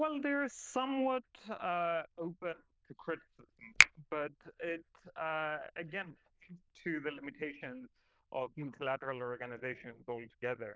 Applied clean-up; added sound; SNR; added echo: neural diffusion model UNIVERSE++.